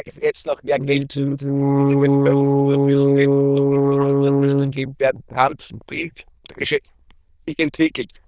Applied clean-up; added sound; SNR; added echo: neural diffusion model UNIVERSE++.